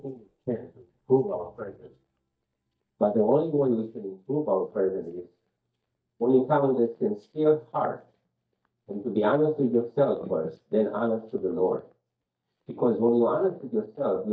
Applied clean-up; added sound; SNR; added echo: neural mask model DeepFilterNet 3.